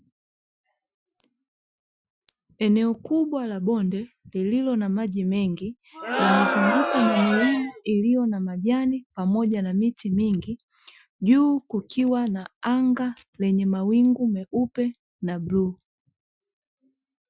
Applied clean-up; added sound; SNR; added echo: classical method Wiener filter.